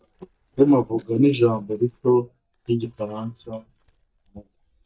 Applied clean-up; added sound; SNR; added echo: neural mask model DeepFilterNet 3.